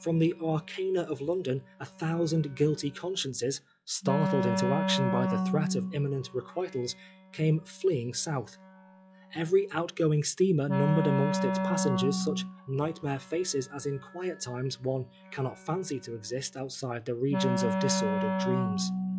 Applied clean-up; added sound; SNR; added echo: classical method log-MMSE.